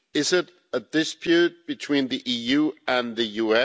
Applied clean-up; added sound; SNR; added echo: none; none; none; none.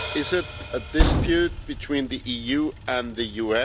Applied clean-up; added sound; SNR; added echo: none; Hi-hat + Train; 1 dB; none.